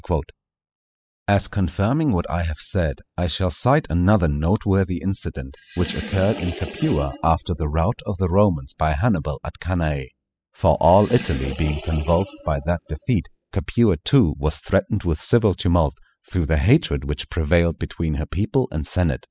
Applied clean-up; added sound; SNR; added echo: classical method spectral subtraction.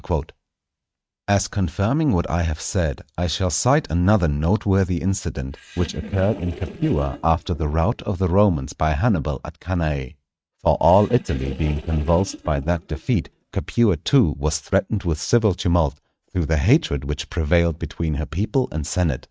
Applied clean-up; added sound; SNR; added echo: neural mask model RNNoise.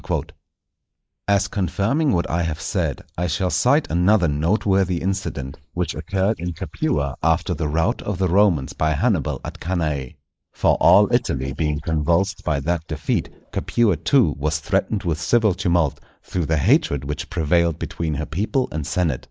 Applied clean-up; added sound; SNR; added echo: neural mask model Resemble Enhance denoiser.